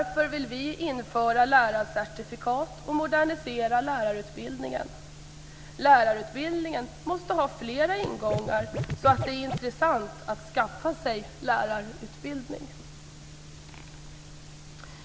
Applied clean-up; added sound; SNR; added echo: none; Scratching (performance technique); 5 dB; none.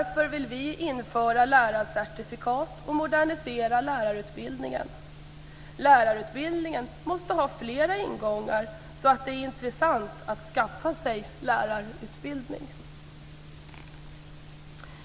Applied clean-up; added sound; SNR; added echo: none; none; none; none.